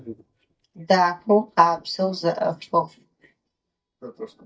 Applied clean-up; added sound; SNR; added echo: neural mask model DeepFilterNet 3.